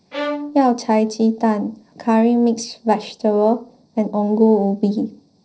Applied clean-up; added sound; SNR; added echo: neural separator model SepFormer DNS4.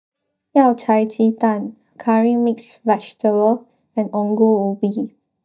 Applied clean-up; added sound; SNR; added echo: neural mask model DeepFilterNet 3.